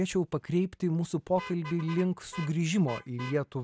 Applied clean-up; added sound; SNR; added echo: none; Vehicle horn, car horn, honking; 17 dB; none.